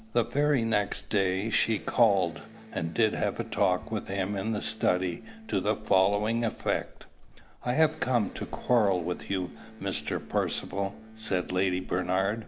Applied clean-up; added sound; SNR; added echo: none; Electric guitar + Dog; 17 dB; none.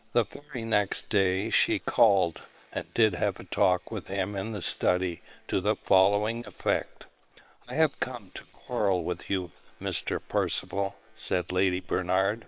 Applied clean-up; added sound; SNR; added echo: neural separator model SepFormer WHAM!.